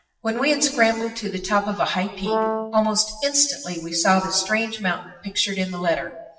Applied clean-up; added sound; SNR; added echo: classical method WPE with log-MMSE.